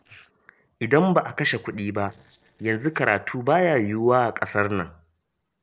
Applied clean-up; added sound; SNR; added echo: neural separator model SepFormer DNS4.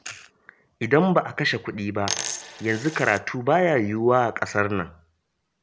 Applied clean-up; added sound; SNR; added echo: none; Coin (dropping); 9 dB; none.